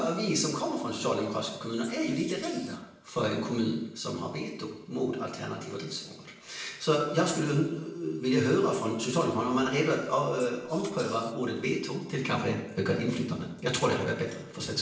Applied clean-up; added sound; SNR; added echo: none; Wild animals; 20 dB; reverberation time 0.7 s.